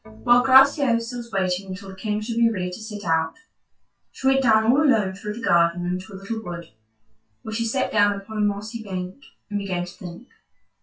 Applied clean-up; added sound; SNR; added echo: classical method WPE with log-MMSE.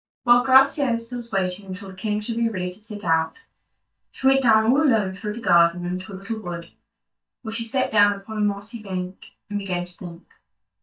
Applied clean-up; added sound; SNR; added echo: neural mask model DeepFilterNet 3.